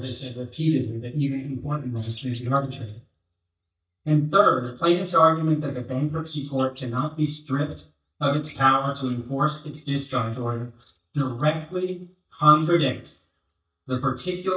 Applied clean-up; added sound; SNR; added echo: neural mask model DeepFilterNet 3.